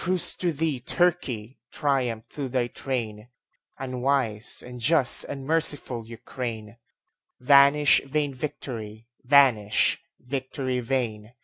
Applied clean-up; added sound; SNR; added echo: none; none; none; none.